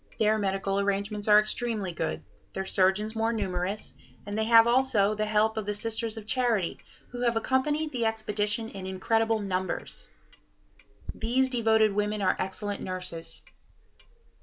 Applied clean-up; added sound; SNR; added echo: none; Clock; 15 dB; none.